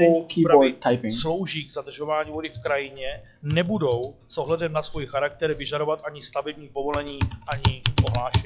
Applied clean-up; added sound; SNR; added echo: classical method log-MMSE.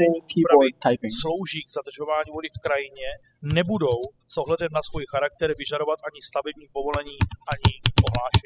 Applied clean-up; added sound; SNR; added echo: classical method spectral subtraction.